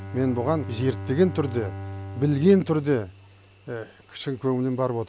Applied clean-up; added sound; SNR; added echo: none; Bowed string instrument; 12 dB; none.